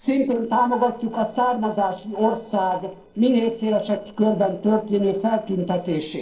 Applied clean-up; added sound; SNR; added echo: neural separator model SepFormer DNS4.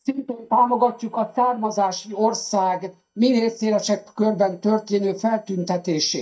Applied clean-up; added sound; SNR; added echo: neural mask model DeepFilterNet 3.